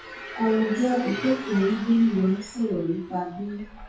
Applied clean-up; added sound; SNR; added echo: classical method WPE with log-MMSE.